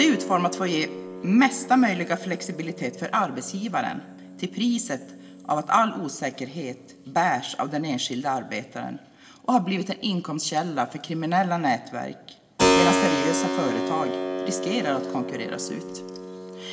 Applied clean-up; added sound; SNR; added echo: none; Keyboard (musical); 5 dB; reverberation time 1.3 s.